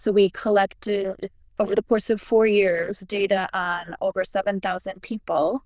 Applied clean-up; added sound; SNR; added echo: neural diffusion model UNIVERSE++.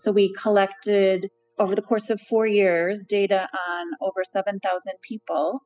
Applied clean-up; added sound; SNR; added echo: classical method spectral subtraction.